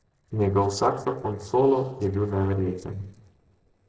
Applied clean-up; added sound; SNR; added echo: neural separator model SepFormer DNS4.